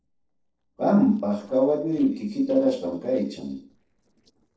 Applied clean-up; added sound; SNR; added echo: neural separator model SepFormer DNS4.